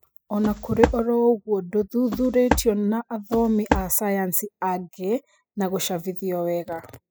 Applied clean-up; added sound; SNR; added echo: classical method spectral subtraction.